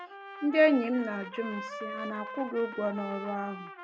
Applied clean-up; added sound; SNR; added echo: none; Trumpet; 11 dB; none.